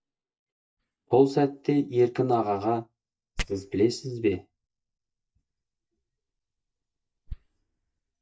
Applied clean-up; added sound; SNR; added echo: neural mask model DeepFilterNet 3.